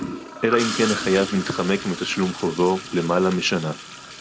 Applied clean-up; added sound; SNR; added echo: none; Toilet flush / Gurgling; 9 dB; none.